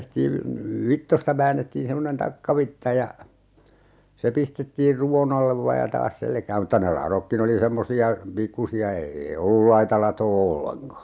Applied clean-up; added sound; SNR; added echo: none; none; none; none.